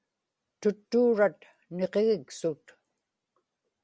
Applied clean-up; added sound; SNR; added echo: none; none; none; none.